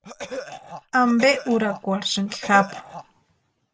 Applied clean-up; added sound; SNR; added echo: none; Cough; 12 dB; none.